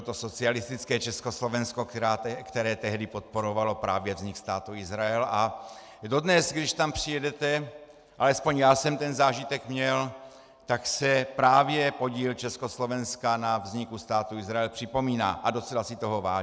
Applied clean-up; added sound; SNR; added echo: none; none; none; none.